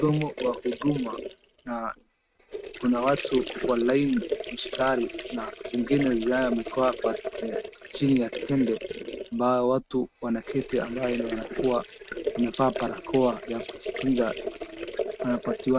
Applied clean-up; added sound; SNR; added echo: neural mask model RNNoise.